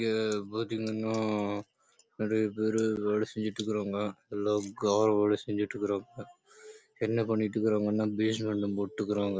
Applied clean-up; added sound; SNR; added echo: none; none; none; none.